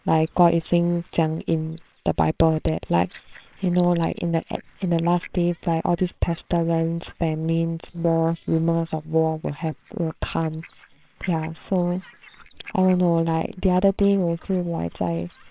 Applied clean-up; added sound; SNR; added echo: neural separator model SepFormer WHAMR!.